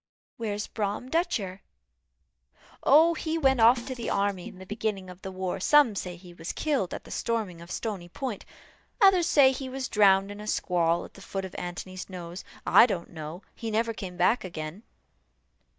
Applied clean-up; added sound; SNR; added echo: neural mask model DeepFilterNet 3.